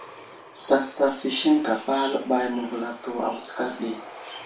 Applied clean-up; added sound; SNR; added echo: none; Aircraft; 18 dB; reverberation time 0.3 s.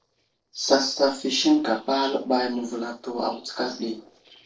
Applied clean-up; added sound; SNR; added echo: neural separator model SepFormer DNS4.